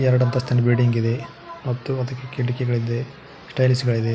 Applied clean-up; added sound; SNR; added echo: none; none; none; none.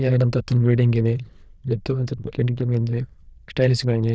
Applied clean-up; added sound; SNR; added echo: neural diffusion model UNIVERSE++.